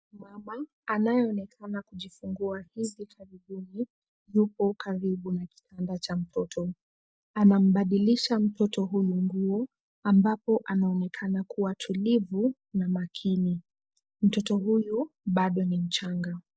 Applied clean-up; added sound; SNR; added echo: neural mask model DeepFilterNet 3.